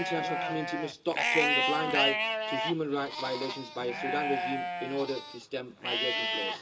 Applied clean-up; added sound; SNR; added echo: none; Livestock, farm animals, working animals; -2 dB; reverberation time 0.2 s.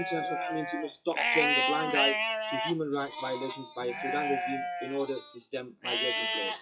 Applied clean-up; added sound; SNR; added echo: classical method WPE with log-MMSE.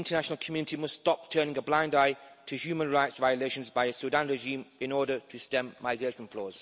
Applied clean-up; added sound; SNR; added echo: none; none; none; none.